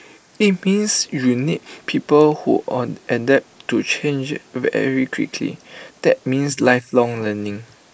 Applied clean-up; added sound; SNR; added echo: neural mask model Resemble Enhance denoiser.